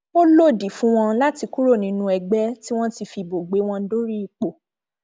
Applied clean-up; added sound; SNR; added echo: none; none; none; none.